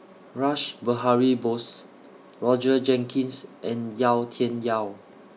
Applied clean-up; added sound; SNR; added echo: none; none; none; none.